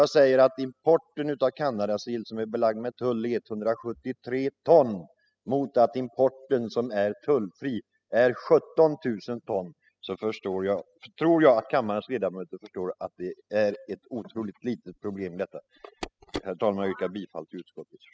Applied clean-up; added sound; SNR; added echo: classical method spectral subtraction.